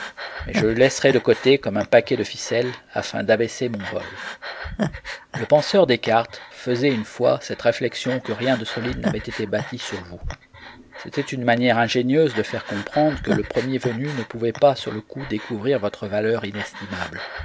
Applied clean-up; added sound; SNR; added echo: none; Breathing; 12 dB; none.